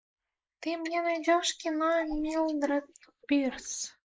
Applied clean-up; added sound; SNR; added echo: neural mask model Resemble Enhance denoiser.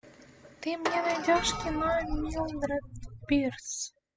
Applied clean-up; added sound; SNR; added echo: classical method spectral subtraction.